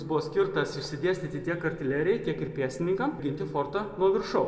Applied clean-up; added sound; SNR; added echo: none; none; none; reverberation time 1.4 s.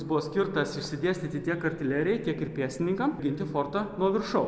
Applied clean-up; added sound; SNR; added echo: none; none; none; none.